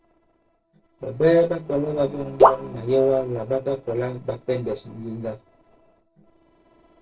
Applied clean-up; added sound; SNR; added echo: neural separator model SepFormer DNS4.